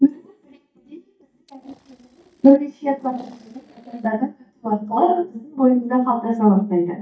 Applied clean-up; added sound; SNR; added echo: neural mask model DeepFilterNet 3.